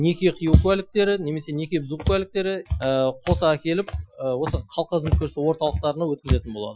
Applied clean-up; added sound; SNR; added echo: classical method Wiener filter.